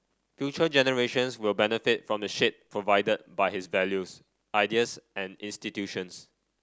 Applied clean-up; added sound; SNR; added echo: none; none; none; none.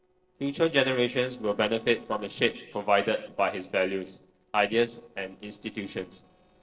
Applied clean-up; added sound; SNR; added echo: neural separator model SepFormer DNS4.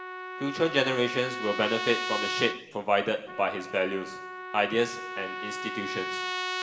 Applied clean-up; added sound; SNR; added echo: none; Trumpet; 6 dB; reverberation time 0.8 s.